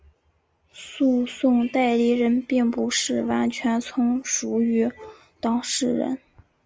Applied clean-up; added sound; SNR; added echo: none; none; none; none.